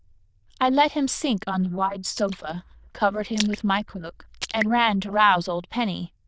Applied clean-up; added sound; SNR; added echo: neural diffusion model UNIVERSE++.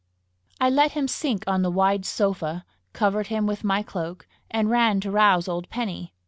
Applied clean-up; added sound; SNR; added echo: none; none; none; none.